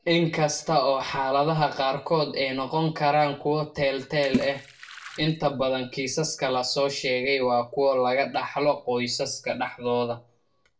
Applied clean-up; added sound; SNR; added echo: neural separator model SepFormer DNS4.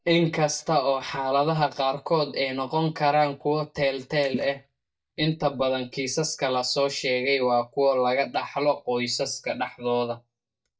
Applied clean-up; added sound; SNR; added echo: neural mask model DeepFilterNet 3.